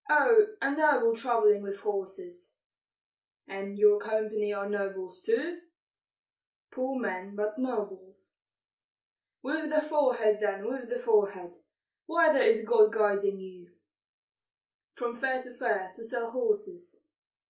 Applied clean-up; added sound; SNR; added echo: none; none; none; reverberation time 0.3 s.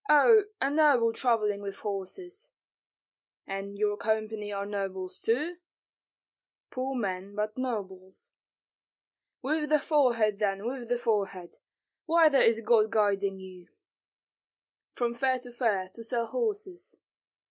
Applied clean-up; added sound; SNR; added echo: none; none; none; none.